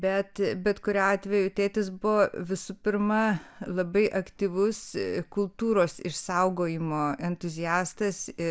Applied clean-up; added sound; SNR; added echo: none; none; none; none.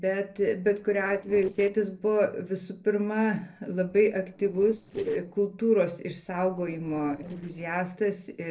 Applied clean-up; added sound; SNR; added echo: neural separator model SepFormer DNS4.